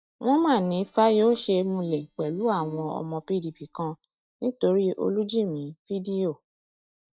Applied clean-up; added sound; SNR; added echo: neural mask model DeepFilterNet 3.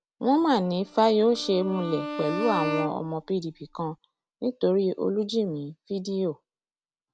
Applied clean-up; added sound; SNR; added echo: none; Bowed string instrument; 8 dB; none.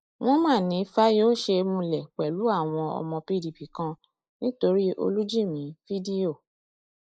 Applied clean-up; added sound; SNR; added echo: neural mask model Resemble Enhance denoiser.